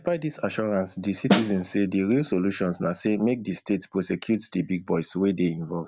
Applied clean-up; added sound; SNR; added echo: none; Snare drum; -2 dB; none.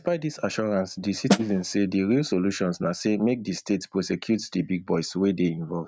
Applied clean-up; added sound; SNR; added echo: neural mask model RNNoise.